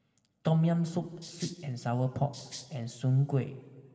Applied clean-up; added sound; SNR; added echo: none; Rattle (instrument); 17 dB; reverberation time 1.8 s.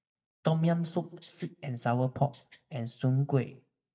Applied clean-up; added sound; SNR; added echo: neural mask model DeepFilterNet 3.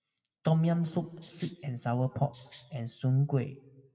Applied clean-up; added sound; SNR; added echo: classical method WPE with log-MMSE.